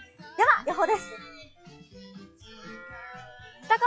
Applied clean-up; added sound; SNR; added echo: classical method log-MMSE.